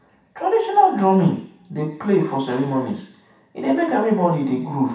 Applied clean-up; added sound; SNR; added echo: none; none; none; reverberation time 0.7 s.